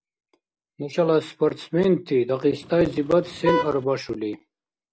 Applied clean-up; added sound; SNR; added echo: none; Vehicle horn, car horn, honking; 5 dB; none.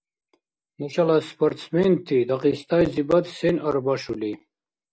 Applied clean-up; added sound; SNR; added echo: none; none; none; none.